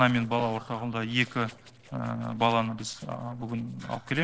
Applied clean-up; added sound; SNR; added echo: neural separator model SepFormer DNS4.